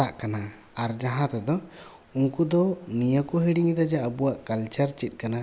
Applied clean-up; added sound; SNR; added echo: none; none; none; none.